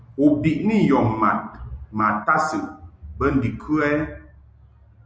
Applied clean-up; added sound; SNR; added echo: none; none; none; none.